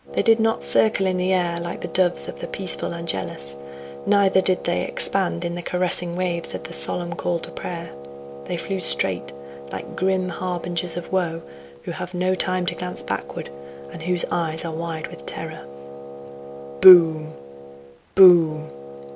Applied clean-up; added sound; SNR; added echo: none; Wind instrument, woodwind instrument; 13 dB; none.